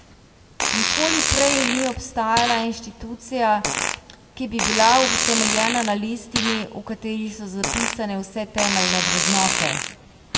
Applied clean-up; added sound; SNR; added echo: none; Fart; 0 dB; reverberation time 1.3 s.